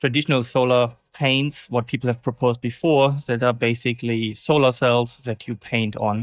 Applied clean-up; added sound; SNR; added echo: neural mask model DeepFilterNet 3.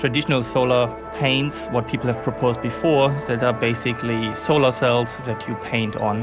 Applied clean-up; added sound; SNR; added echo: none; Musical instrument; 11 dB; none.